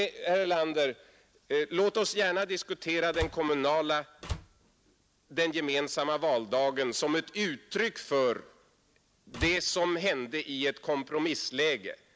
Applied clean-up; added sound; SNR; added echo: none; Slam; 12 dB; none.